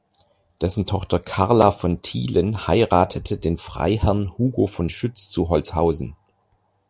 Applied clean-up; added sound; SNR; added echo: none; none; none; none.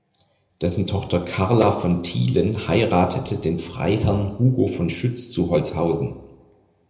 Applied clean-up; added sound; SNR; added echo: none; none; none; reverberation time 0.8 s.